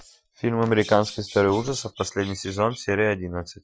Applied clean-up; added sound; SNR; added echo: classical method Wiener filter.